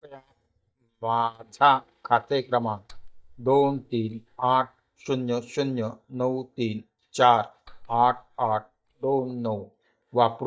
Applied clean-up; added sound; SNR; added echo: neural mask model DeepFilterNet 3.